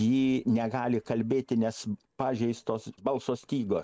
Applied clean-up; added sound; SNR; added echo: none; none; none; none.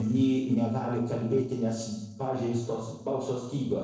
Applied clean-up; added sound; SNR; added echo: neural separator model SepFormer DNS4.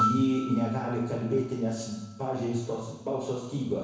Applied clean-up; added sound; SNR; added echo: none; Piano; 8 dB; reverberation time 1.0 s.